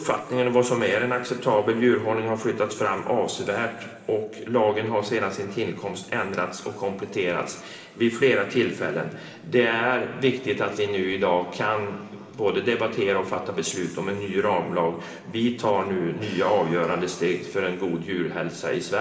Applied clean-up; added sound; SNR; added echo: none; none; none; reverberation time 2.9 s.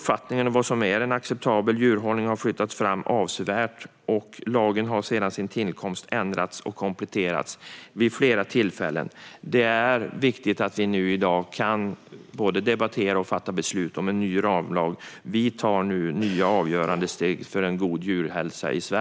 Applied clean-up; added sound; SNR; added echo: none; none; none; none.